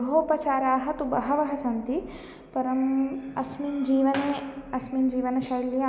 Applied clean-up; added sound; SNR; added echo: none; none; none; none.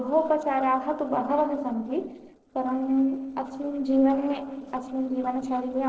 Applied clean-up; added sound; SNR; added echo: neural separator model SepFormer DNS4.